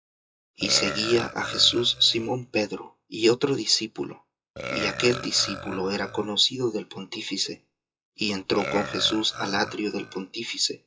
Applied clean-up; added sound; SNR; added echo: classical method WPE with log-MMSE.